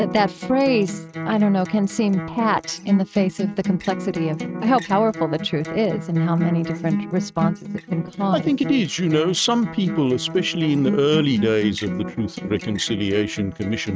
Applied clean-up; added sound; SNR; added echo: neural mask model RNNoise.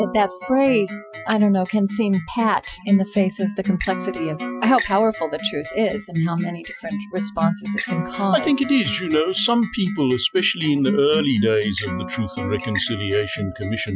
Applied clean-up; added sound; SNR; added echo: classical method Wiener filter.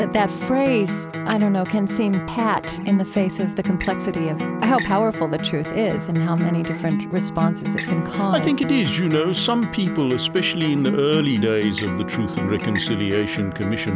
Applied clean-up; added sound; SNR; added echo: none; Acoustic guitar; 5 dB; none.